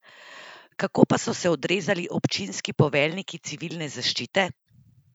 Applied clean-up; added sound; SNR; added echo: none; none; none; none.